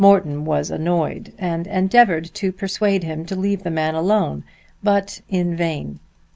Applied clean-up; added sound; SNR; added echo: none; none; none; none.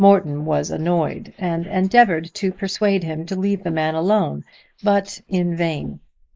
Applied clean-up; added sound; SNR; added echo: neural mask model Resemble Enhance denoiser.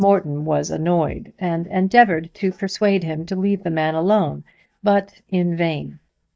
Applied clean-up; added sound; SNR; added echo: neural mask model DeepFilterNet 3.